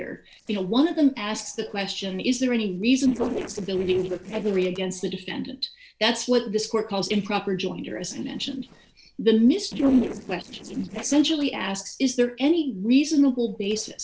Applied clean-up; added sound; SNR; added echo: neural separator model SepFormer DNS4.